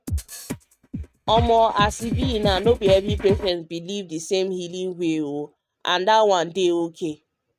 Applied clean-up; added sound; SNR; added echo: neural mask model RNNoise.